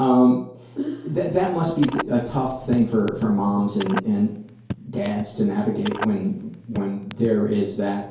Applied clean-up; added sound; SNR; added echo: none; Telephone; 12 dB; reverberation time 2.4 s.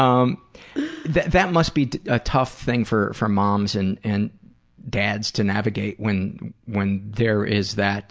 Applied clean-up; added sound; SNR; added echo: none; none; none; none.